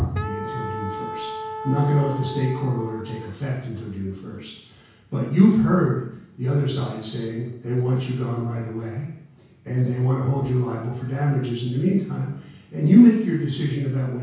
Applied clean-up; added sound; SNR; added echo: none; Wind instrument, woodwind instrument; 11 dB; reverberation time 0.6 s.